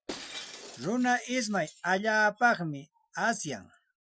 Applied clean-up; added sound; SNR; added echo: classical method Wiener filter.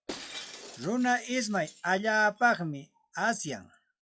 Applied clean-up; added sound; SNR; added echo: classical method log-MMSE.